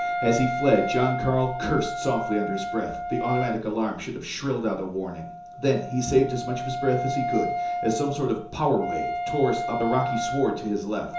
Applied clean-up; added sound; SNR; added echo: none; Wind instrument, woodwind instrument; 5 dB; reverberation time 0.6 s.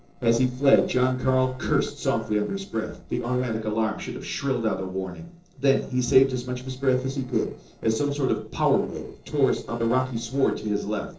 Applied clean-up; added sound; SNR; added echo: neural separator model SepFormer DNS4.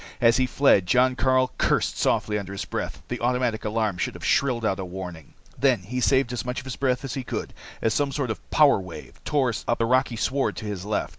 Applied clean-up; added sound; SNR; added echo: none; none; none; none.